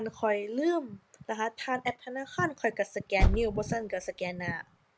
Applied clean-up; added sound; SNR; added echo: none; Car; -1 dB; none.